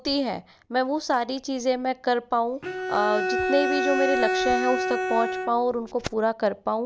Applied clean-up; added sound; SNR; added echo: none; Bowed string instrument; 1 dB; none.